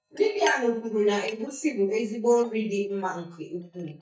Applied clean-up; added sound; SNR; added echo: neural mask model DeepFilterNet 3.